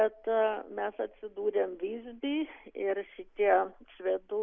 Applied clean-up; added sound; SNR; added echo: none; none; none; none.